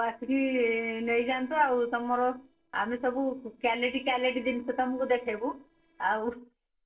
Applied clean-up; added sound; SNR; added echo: neural separator model SepFormer DNS4.